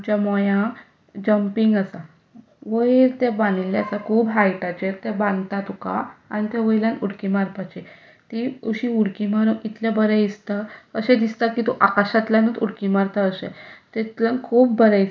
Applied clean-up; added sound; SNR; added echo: none; none; none; none.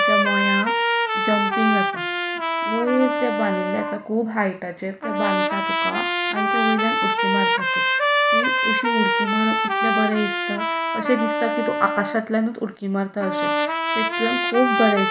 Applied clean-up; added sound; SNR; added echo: none; Trumpet; -2 dB; none.